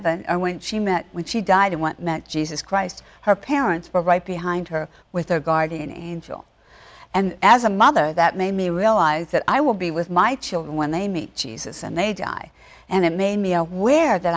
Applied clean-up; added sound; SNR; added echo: none; none; none; none.